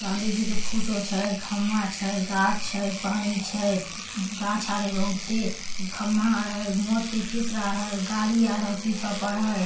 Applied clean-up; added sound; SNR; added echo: none; Engine / Domestic sounds, home sounds; 11 dB; reverberation time 0.3 s.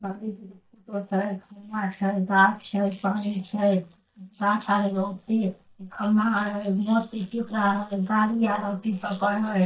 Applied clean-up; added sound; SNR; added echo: neural mask model DeepFilterNet 3.